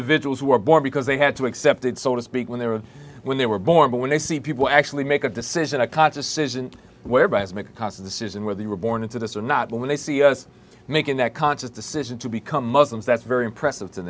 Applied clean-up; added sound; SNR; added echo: none; none; none; none.